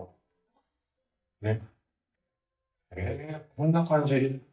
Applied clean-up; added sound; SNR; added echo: neural mask model DeepFilterNet 3.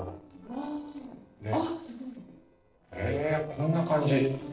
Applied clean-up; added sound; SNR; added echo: neural separator model SepFormer DNS4.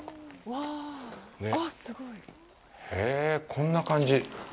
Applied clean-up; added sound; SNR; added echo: none; none; none; none.